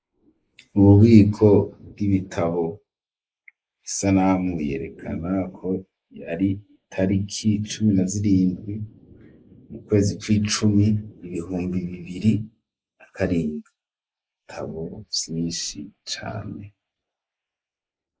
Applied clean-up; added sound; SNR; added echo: neural mask model Resemble Enhance denoiser.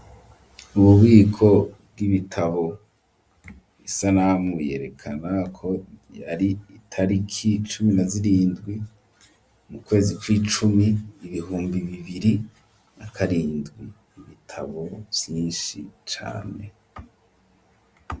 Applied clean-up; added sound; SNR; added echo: none; none; none; none.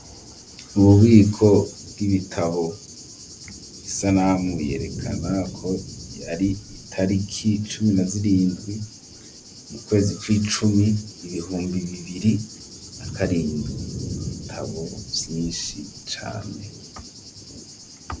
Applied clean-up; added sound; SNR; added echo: none; Thunder / Cricket; 13 dB; none.